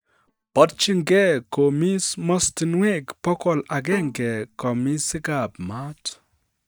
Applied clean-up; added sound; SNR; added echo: neural mask model DeepFilterNet 3.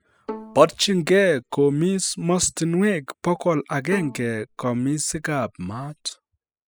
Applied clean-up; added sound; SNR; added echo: classical method spectral subtraction.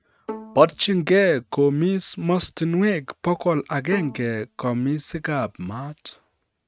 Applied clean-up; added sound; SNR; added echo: neural mask model RNNoise.